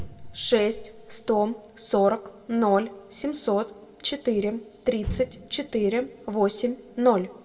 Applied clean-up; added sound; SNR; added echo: none; Motor vehicle (road); 18 dB; reverberation time 1.4 s.